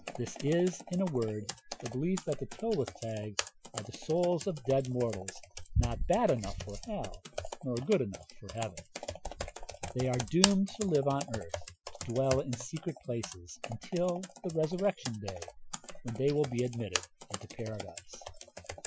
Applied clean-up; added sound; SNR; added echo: classical method Wiener filter.